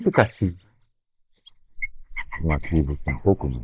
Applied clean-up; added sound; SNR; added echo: neural mask model Resemble Enhance denoiser.